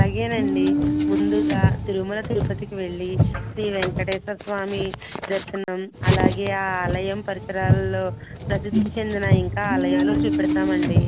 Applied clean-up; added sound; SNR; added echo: none; Car; -4 dB; none.